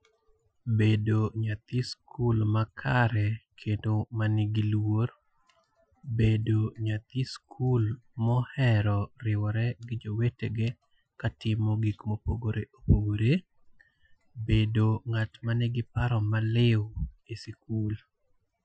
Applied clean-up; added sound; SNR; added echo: classical method Wiener filter.